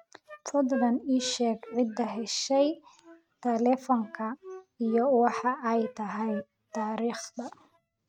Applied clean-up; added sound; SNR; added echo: neural mask model RNNoise.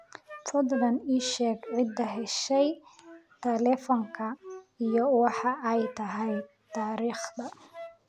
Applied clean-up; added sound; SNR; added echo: none; Wind instrument, woodwind instrument; 15 dB; none.